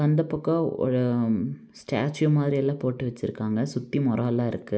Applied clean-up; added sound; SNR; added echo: none; none; none; none.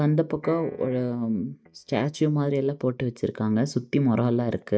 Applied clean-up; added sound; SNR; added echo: neural mask model DeepFilterNet 3.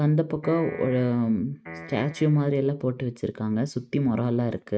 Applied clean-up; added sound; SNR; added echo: neural mask model RNNoise.